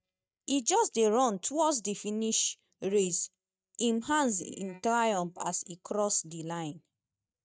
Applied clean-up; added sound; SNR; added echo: neural mask model DeepFilterNet 3.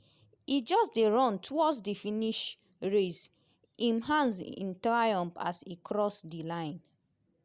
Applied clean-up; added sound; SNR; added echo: none; none; none; none.